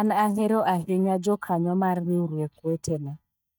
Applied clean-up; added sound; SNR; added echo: neural mask model DeepFilterNet 3.